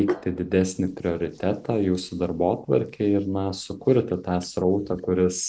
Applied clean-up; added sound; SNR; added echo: none; Hands; 16 dB; none.